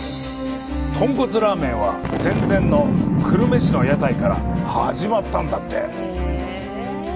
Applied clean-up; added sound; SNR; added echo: none; Boom; 2 dB; none.